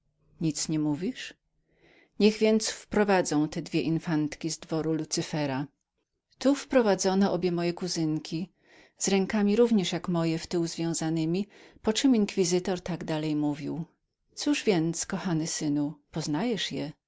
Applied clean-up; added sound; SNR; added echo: none; none; none; none.